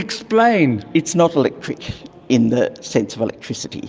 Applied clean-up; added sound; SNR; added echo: none; none; none; none.